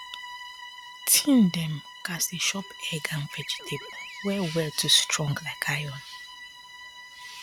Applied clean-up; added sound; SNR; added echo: none; Animal + Bowed string instrument; 15 dB; none.